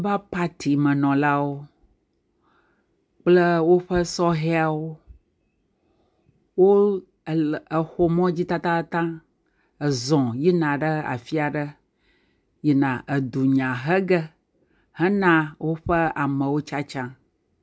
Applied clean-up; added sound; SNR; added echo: none; none; none; none.